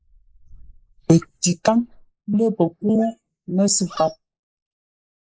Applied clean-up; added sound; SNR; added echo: neural mask model Resemble Enhance denoiser.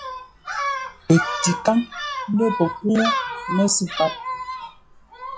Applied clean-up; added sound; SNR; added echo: classical method log-MMSE.